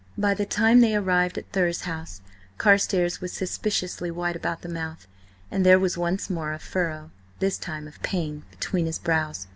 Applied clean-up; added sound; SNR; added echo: none; none; none; none.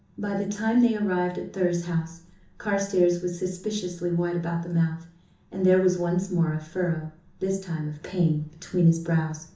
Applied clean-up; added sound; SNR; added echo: none; none; none; reverberation time 0.7 s.